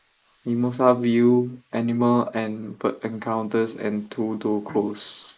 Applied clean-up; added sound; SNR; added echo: neural mask model Resemble Enhance denoiser.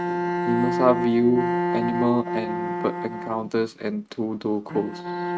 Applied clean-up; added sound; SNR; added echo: neural mask model RNNoise.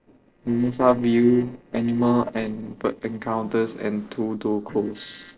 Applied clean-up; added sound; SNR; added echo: neural separator model SepFormer DNS4.